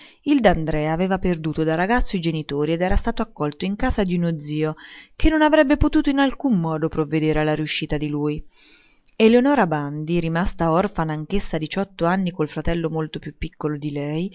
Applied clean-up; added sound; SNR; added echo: none; none; none; none.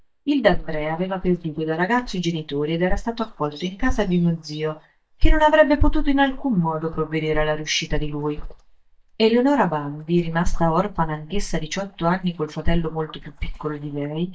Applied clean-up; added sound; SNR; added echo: neural mask model DeepFilterNet 3.